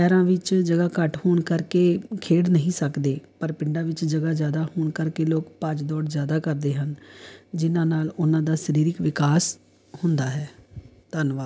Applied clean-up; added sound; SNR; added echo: none; none; none; none.